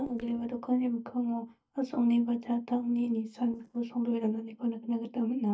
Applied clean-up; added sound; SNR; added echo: neural mask model DeepFilterNet 3.